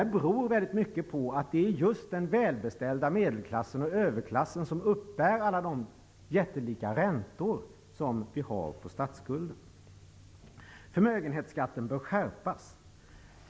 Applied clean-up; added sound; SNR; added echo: none; none; none; none.